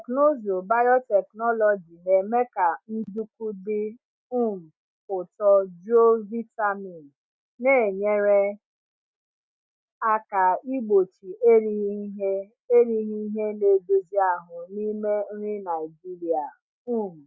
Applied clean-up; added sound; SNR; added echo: none; none; none; none.